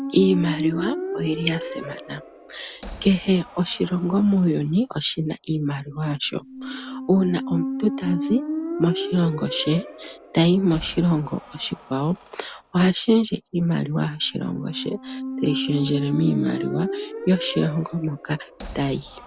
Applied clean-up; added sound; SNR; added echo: none; Squeak; 9 dB; none.